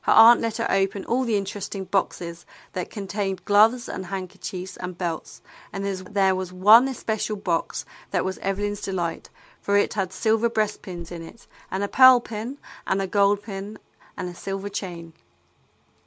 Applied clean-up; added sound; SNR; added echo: none; Thump, thud; 15 dB; none.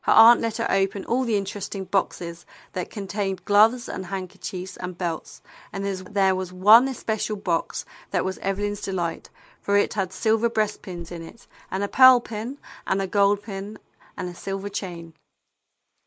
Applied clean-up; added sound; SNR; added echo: neural mask model Resemble Enhance denoiser.